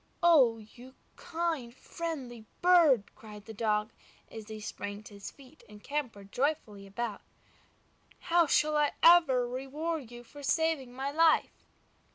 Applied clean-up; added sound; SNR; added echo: none; none; none; none.